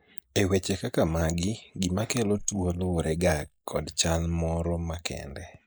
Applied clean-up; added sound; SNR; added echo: neural mask model Resemble Enhance denoiser.